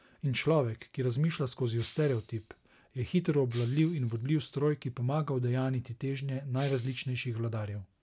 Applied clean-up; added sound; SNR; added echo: none; Shatter; 19 dB; none.